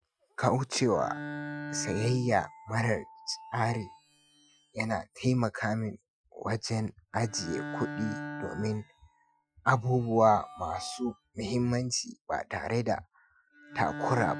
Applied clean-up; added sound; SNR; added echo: classical method Wiener filter.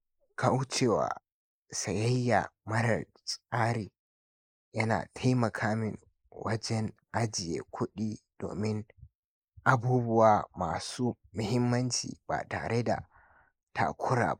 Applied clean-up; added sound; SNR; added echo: neural mask model Resemble Enhance denoiser.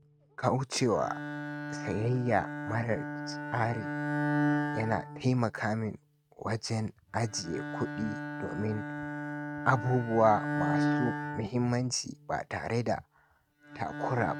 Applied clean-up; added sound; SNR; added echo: neural mask model RNNoise.